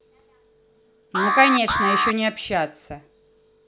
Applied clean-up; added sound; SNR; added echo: none; Alarm; -2 dB; none.